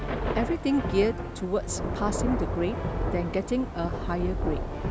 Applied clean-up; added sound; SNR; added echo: none; Brass instrument + Thunder / Rain; 1 dB; none.